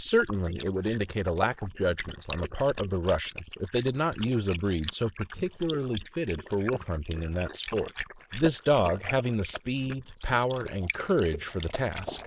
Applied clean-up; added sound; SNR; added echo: neural mask model Resemble Enhance denoiser.